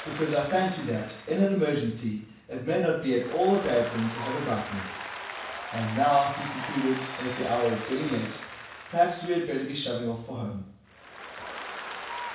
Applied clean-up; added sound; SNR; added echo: none; Applause; 11 dB; reverberation time 0.7 s.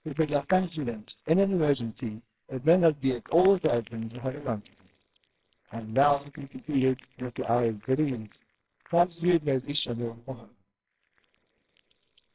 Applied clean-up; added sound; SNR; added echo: neural separator model SepFormer WHAMR!.